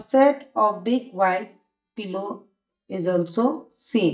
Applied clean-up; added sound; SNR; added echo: neural mask model DeepFilterNet 3.